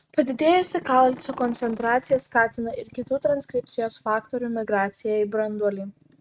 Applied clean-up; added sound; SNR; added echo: neural mask model RNNoise.